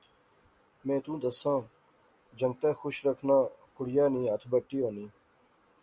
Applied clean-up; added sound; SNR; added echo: none; none; none; none.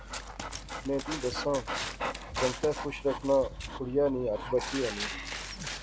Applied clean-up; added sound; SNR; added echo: none; Dog; 6 dB; none.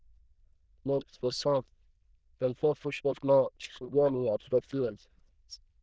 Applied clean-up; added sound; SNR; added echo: neural diffusion model UNIVERSE++.